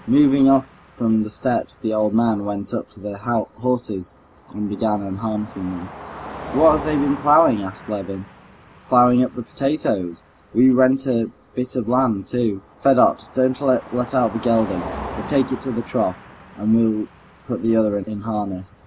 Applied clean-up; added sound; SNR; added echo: none; Car passing by; 17 dB; none.